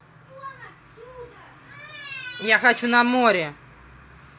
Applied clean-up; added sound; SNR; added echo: none; none; none; none.